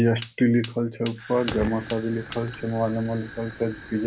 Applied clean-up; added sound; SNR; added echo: none; Fire; 13 dB; none.